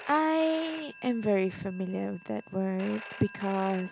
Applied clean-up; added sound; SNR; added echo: none; Telephone; 12 dB; none.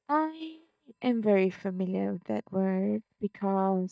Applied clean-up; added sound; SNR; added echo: neural mask model DeepFilterNet 3.